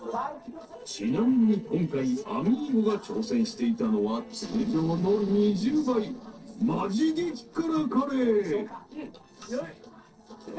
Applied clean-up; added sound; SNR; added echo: neural separator model SepFormer DNS4.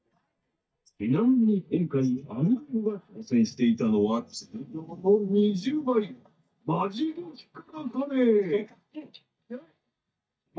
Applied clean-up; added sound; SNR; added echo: neural mask model DeepFilterNet 3.